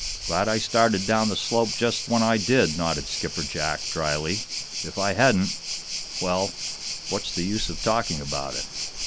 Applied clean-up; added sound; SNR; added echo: none; Waves, surf; 6 dB; none.